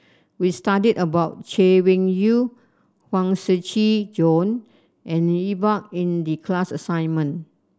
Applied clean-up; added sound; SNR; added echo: none; none; none; none.